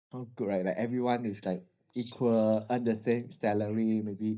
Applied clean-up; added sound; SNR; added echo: neural mask model DeepFilterNet 3.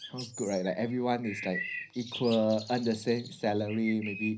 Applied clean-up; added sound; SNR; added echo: none; Bird; 12 dB; reverberation time 0.5 s.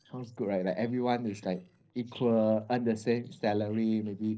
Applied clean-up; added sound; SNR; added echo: neural separator model SepFormer DNS4.